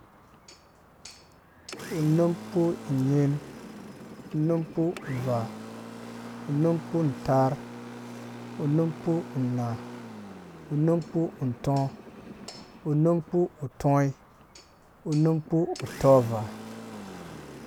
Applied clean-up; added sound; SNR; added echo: none; Engine; 14 dB; none.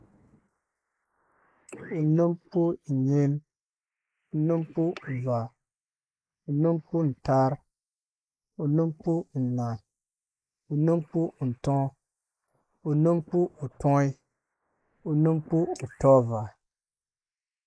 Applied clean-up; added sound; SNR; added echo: neural mask model Resemble Enhance denoiser.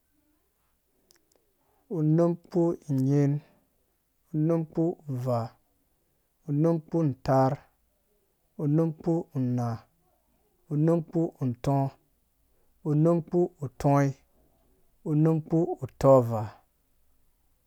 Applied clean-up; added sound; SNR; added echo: none; none; none; none.